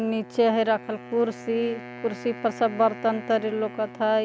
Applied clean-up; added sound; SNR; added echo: none; Wind instrument, woodwind instrument; 15 dB; none.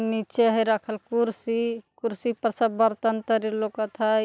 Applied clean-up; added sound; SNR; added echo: none; none; none; none.